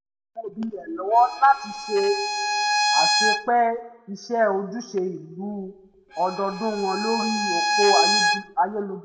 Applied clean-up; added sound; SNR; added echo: none; Bowed string instrument; 1 dB; reverberation time 0.8 s.